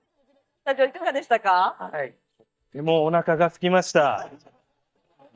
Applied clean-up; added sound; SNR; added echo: neural mask model DeepFilterNet 3.